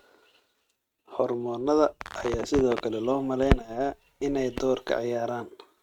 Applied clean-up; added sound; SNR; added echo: neural mask model RNNoise.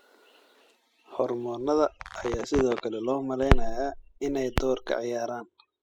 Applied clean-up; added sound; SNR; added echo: classical method spectral subtraction.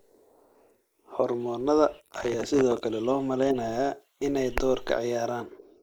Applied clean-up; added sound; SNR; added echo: neural mask model Resemble Enhance denoiser.